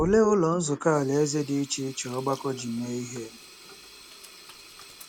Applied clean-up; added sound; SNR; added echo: none; Sink (filling or washing); 17 dB; none.